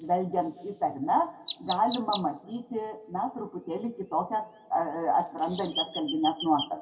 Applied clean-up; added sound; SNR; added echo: none; Chirp, tweet; 12 dB; reverberation time 0.9 s.